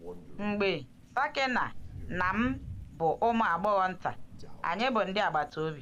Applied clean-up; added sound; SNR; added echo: none; Crow; 13 dB; none.